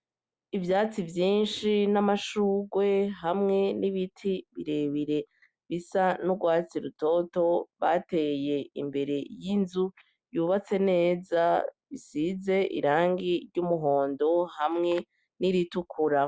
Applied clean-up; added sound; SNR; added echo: none; none; none; none.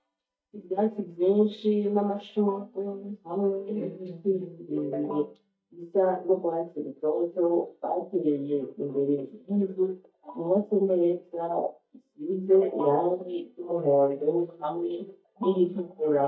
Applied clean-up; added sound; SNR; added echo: neural mask model DeepFilterNet 3.